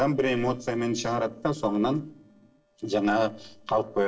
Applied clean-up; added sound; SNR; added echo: neural separator model SepFormer DNS4.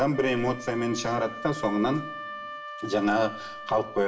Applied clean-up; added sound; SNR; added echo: none; Wind instrument, woodwind instrument; 12 dB; reverberation time 1.4 s.